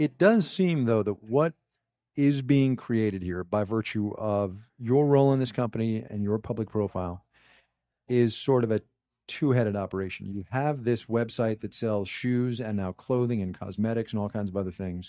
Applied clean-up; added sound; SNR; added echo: neural mask model DeepFilterNet 3.